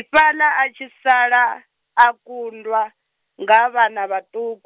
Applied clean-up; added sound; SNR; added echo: none; none; none; none.